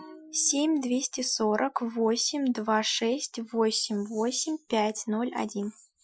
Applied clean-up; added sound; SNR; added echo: classical method Wiener filter.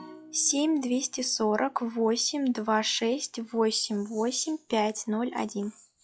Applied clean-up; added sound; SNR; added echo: classical method log-MMSE.